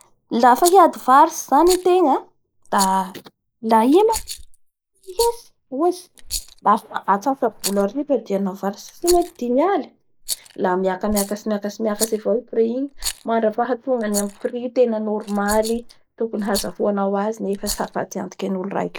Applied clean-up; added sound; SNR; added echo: neural mask model Resemble Enhance denoiser.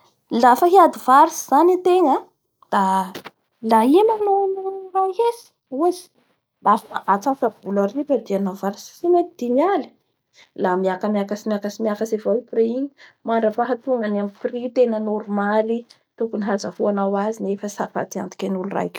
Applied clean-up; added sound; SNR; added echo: none; none; none; none.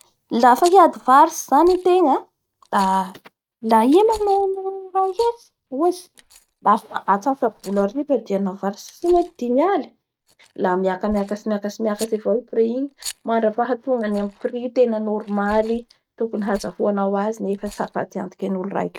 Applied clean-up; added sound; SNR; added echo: neural mask model RNNoise.